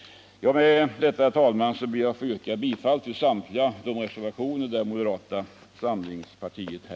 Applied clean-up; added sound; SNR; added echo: none; none; none; none.